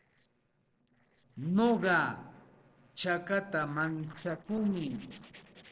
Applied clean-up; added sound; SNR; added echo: neural separator model SepFormer DNS4.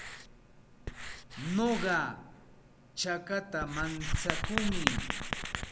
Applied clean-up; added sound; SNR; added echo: none; Writing; 1 dB; none.